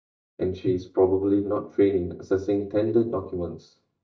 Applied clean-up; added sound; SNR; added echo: neural mask model DeepFilterNet 3.